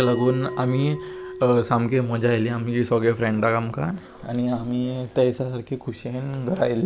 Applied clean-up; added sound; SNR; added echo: none; Bell; 15 dB; none.